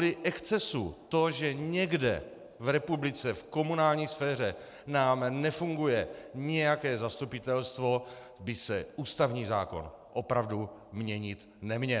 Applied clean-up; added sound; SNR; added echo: none; none; none; none.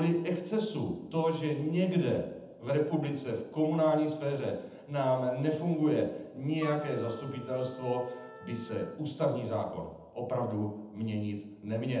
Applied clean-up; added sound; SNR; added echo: none; Wind instrument, woodwind instrument; 16 dB; reverberation time 0.8 s.